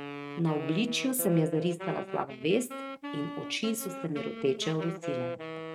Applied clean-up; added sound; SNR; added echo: neural mask model RNNoise.